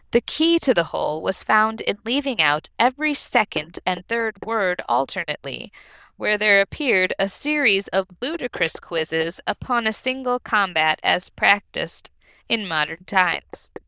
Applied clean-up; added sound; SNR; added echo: neural diffusion model UNIVERSE++.